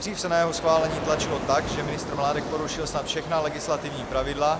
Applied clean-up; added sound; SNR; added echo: none; Ocean; 7 dB; none.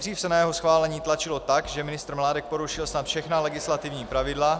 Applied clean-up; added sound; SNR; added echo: none; none; none; none.